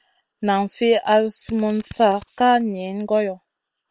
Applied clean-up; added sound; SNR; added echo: neural separator model SepFormer WHAM!.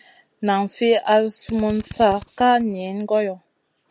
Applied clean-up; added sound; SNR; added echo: none; Drill; 19 dB; none.